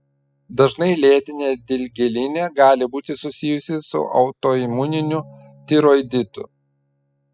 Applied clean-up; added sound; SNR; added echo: classical method spectral subtraction.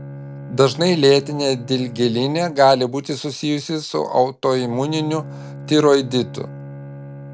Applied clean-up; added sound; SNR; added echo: none; Bowed string instrument; 15 dB; none.